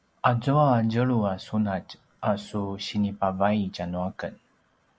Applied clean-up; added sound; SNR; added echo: none; none; none; none.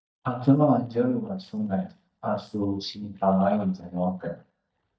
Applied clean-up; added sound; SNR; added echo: neural mask model DeepFilterNet 3.